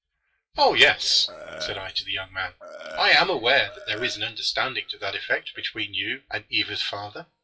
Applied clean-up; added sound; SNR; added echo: classical method WPE with log-MMSE.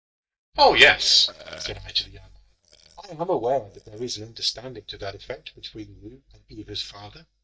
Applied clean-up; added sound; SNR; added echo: neural mask model DeepFilterNet 3.